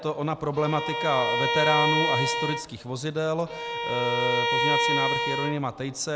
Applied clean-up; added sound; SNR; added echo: none; Bowed string instrument; -1 dB; none.